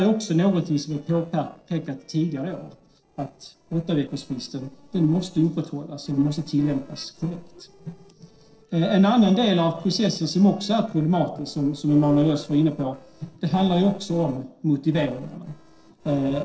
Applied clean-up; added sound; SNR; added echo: neural separator model SepFormer DNS4.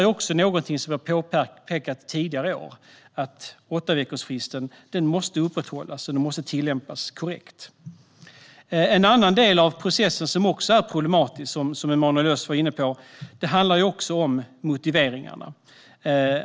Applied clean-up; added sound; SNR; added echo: none; none; none; none.